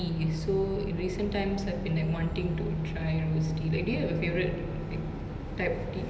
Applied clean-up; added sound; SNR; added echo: none; Bowed string instrument; 18 dB; none.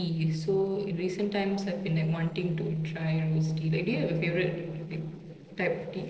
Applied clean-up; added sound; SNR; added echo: neural separator model SepFormer DNS4.